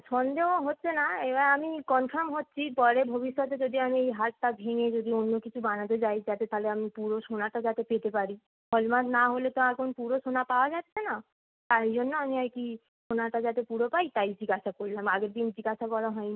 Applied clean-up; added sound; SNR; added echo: none; none; none; none.